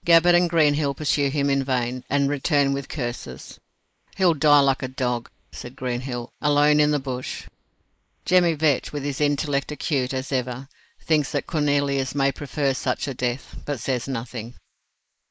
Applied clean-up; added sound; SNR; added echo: neural mask model Resemble Enhance denoiser.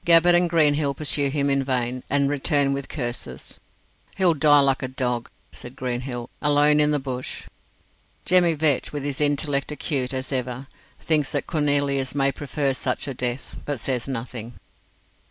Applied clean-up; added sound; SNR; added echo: none; none; none; none.